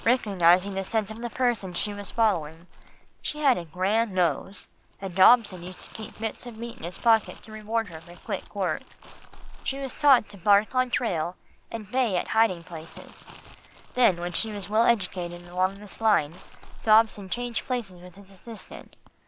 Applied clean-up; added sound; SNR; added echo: none; Crumpling, crinkling; 17 dB; none.